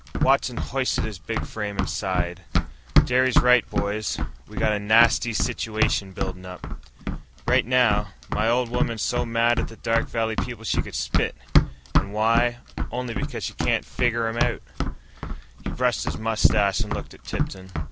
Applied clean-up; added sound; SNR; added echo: none; Run; 1 dB; none.